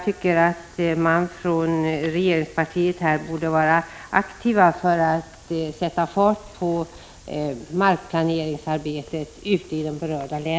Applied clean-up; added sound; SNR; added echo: none; none; none; none.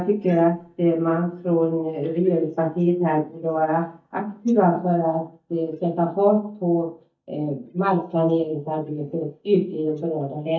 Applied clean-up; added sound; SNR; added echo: neural mask model DeepFilterNet 3.